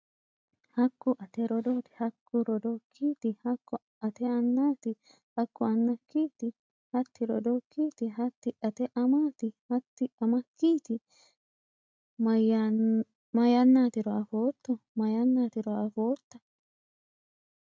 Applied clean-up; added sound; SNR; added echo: none; none; none; none.